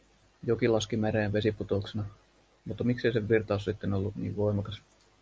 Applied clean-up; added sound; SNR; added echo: none; none; none; none.